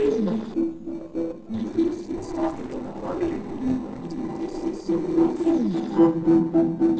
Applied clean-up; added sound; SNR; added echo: neural separator model SepFormer DNS4.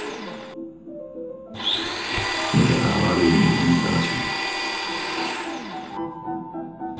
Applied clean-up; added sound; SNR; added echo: none; Domestic sounds, home sounds; 4 dB; reverberation time 0.6 s.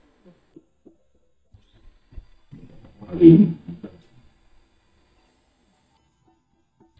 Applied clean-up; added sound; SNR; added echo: neural mask model DeepFilterNet 3.